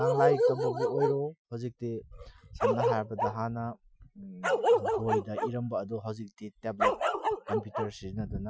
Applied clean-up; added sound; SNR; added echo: classical method Wiener filter.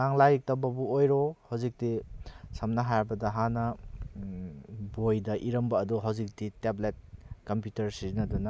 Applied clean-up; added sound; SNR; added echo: none; none; none; none.